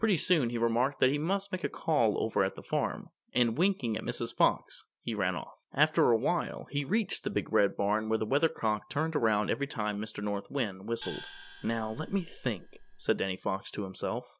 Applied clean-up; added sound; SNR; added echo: none; Gong; 16 dB; none.